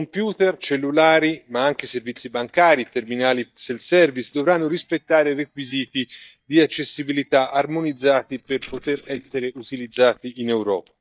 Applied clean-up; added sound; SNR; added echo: neural mask model DeepFilterNet 3.